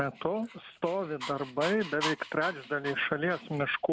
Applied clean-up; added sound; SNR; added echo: none; Dog; 11 dB; none.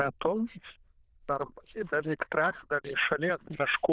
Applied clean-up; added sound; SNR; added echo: neural diffusion model UNIVERSE++.